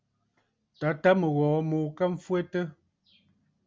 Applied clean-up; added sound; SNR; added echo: none; none; none; none.